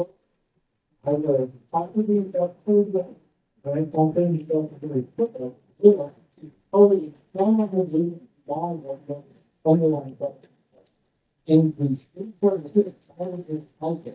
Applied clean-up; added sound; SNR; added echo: neural mask model DeepFilterNet 3.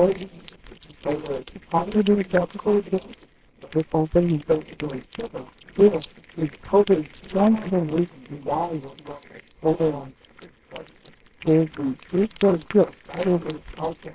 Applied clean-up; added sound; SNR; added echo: neural separator model SepFormer WHAMR!.